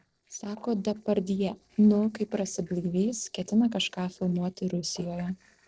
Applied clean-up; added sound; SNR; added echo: neural separator model SepFormer DNS4.